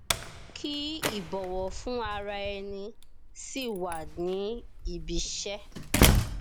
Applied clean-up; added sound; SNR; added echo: none; Slam; -4 dB; none.